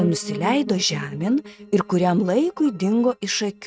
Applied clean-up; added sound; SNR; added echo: neural mask model RNNoise.